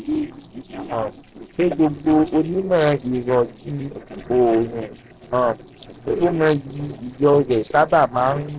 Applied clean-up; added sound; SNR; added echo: neural separator model SepFormer DNS4.